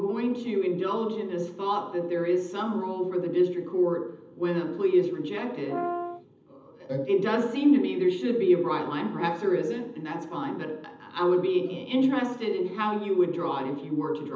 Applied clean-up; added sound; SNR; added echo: none; Brass instrument; 8 dB; reverberation time 0.8 s.